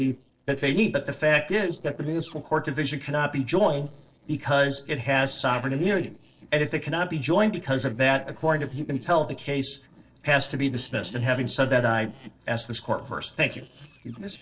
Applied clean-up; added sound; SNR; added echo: neural separator model SepFormer DNS4.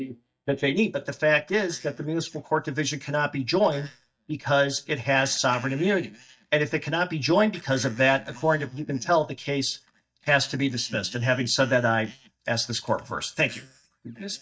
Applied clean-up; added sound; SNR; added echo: neural mask model DeepFilterNet 3.